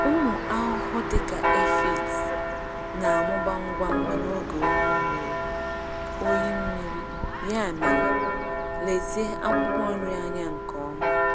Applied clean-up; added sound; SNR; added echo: none; Organ + Church bell; -5 dB; none.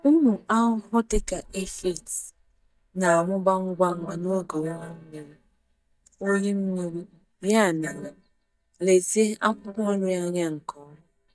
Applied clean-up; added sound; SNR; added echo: neural mask model DeepFilterNet 3.